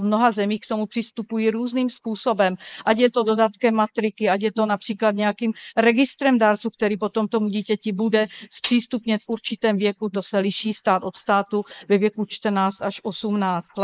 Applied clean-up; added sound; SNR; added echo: neural mask model Resemble Enhance denoiser.